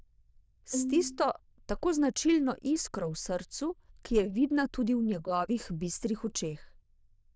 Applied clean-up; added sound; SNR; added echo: neural diffusion model UNIVERSE++.